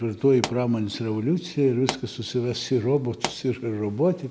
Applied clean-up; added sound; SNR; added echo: none; Explosion; 12 dB; none.